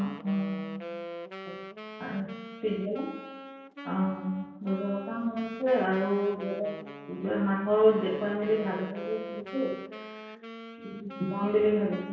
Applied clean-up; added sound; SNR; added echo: none; Wind instrument, woodwind instrument; 12 dB; reverberation time 0.9 s.